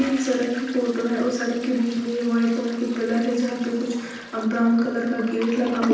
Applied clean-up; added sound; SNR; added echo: none; Toilet flush; 13 dB; reverberation time 0.9 s.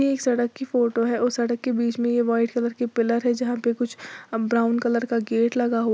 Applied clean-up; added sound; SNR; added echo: none; none; none; none.